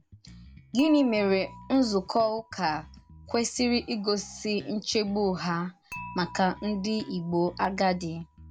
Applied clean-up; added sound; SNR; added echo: none; Dishes, pots, and pans / Chink, clink + Bass guitar; 18 dB; none.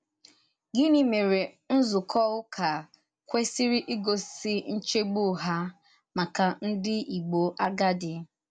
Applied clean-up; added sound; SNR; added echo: none; none; none; none.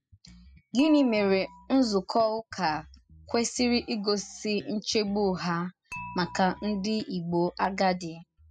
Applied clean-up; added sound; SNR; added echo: classical method spectral subtraction.